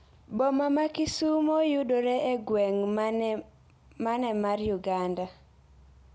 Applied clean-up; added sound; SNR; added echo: none; none; none; none.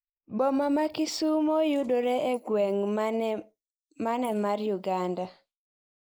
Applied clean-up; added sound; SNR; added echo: neural mask model Resemble Enhance denoiser.